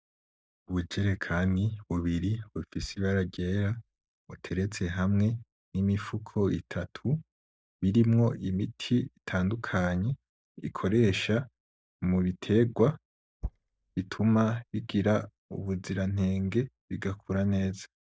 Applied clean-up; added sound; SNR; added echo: neural mask model DeepFilterNet 3.